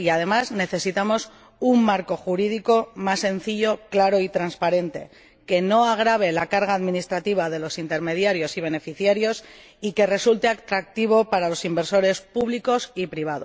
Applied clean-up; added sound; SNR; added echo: none; none; none; none.